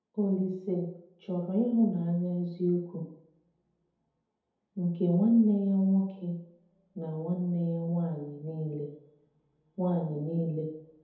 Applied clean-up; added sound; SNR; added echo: none; none; none; reverberation time 2.0 s.